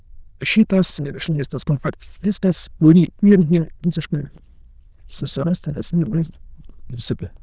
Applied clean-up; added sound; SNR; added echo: neural diffusion model UNIVERSE++.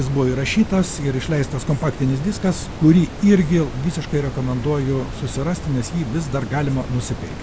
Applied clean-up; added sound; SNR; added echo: none; Water; 10 dB; none.